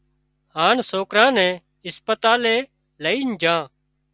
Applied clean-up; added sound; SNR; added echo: none; none; none; none.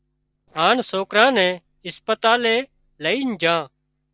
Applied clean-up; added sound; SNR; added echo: neural separator model SepFormer DNS4.